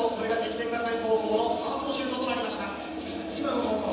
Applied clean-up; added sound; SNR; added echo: none; none; none; reverberation time 1.1 s.